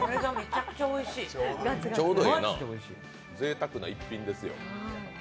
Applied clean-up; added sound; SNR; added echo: none; none; none; none.